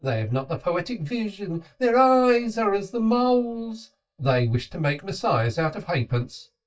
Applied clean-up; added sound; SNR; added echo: neural mask model DeepFilterNet 3.